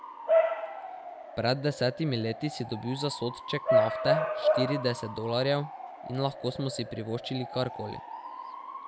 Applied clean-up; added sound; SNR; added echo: none; Bark / Motor vehicle (road) / Siren; 0 dB; none.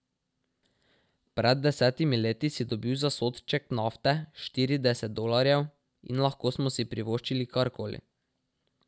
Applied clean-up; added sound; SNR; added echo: none; none; none; none.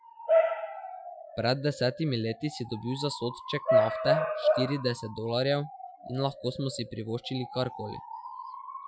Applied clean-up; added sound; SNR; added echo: classical method Wiener filter.